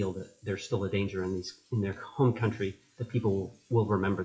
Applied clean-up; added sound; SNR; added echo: classical method WPE with log-MMSE.